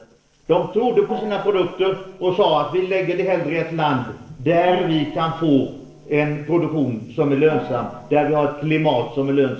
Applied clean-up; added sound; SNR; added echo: neural separator model SepFormer DNS4.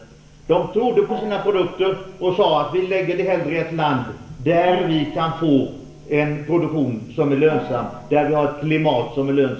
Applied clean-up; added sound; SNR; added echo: none; Gong; 16 dB; reverberation time 0.8 s.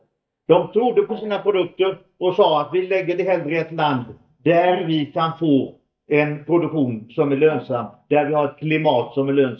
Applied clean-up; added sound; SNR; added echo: neural mask model DeepFilterNet 3.